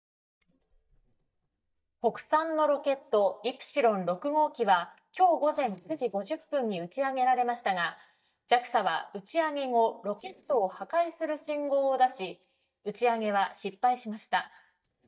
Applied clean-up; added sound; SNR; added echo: neural mask model DeepFilterNet 3.